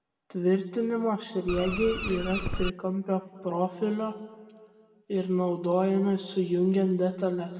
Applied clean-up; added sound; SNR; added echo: none; Bird; 4 dB; reverberation time 1.4 s.